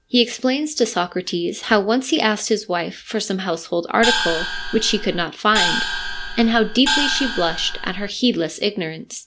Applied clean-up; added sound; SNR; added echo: none; Gong; 2 dB; none.